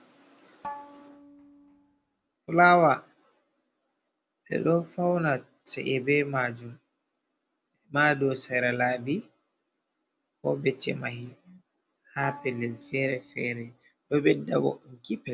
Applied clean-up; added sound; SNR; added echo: none; Bowed string instrument; 17 dB; none.